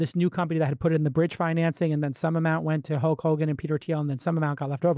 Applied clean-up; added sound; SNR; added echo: none; none; none; none.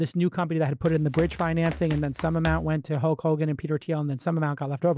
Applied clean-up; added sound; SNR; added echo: none; Run; 12 dB; none.